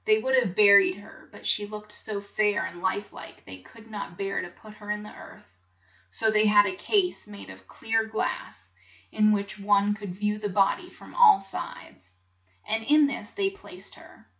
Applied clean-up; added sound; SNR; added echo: none; none; none; none.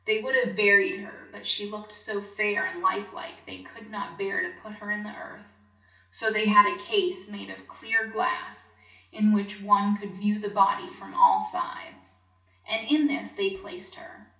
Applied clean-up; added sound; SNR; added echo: none; none; none; reverberation time 0.8 s.